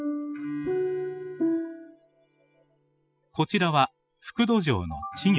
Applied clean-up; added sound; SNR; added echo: classical method spectral subtraction.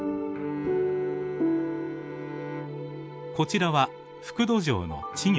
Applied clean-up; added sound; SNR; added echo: none; Bowed string instrument; 14 dB; none.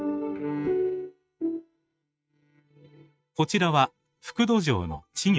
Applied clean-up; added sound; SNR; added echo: neural mask model RNNoise.